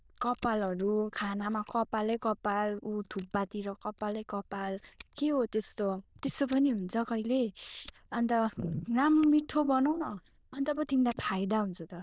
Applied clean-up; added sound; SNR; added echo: neural diffusion model UNIVERSE++.